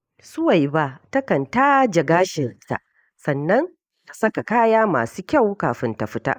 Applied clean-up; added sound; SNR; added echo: neural mask model Resemble Enhance denoiser.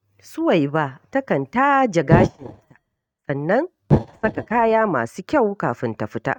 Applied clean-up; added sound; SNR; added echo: neural mask model RNNoise.